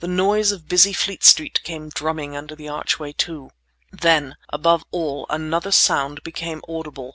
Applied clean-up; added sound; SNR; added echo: none; none; none; none.